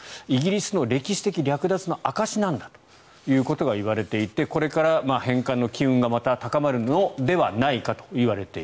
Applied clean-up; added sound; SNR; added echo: none; none; none; none.